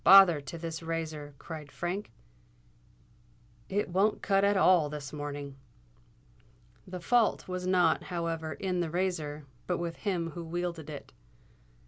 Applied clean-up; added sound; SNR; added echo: none; none; none; none.